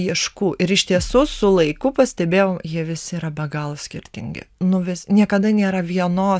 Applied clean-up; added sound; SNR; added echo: none; Bass drum; 16 dB; none.